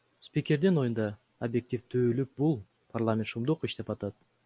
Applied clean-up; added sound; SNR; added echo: none; none; none; none.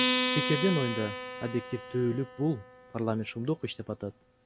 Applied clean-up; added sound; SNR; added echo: none; Acoustic guitar; 3 dB; none.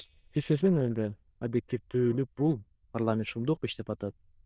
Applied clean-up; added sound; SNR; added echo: neural diffusion model UNIVERSE++.